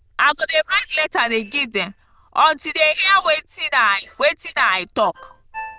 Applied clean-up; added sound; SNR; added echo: neural diffusion model UNIVERSE++.